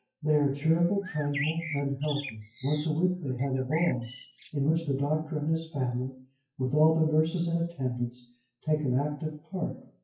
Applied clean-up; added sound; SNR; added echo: classical method WPE with log-MMSE.